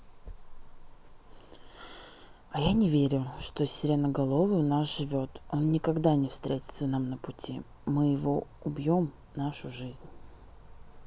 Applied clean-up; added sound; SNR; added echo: none; Livestock, farm animals, working animals; 19 dB; none.